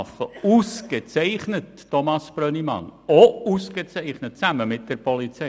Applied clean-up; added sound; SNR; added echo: none; none; none; none.